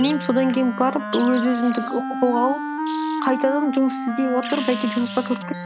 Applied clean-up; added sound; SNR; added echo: none; Wind instrument, woodwind instrument + Wild animals; 5 dB; none.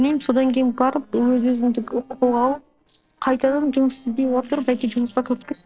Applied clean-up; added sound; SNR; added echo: neural separator model SepFormer DNS4.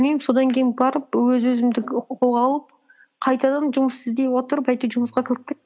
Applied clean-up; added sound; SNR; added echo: none; none; none; none.